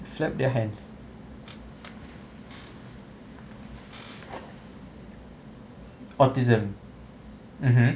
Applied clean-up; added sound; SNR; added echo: none; none; none; none.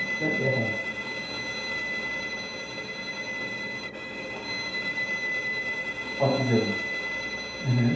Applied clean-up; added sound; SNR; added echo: none; Bowed string instrument; 0 dB; reverberation time 0.8 s.